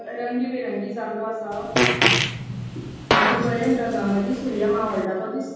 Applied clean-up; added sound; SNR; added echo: none; Fart; -1 dB; reverberation time 1.3 s.